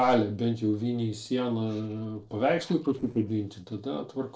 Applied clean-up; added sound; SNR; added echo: neural separator model SepFormer DNS4.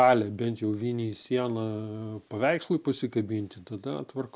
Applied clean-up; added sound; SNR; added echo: none; none; none; none.